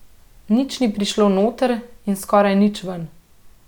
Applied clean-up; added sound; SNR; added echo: none; none; none; none.